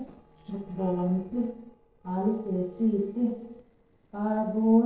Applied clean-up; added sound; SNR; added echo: neural separator model SepFormer DNS4.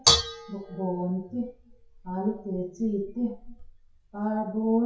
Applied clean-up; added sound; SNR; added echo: classical method WPE with log-MMSE.